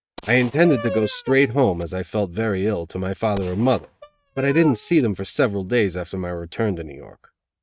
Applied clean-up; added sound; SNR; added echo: neural mask model RNNoise.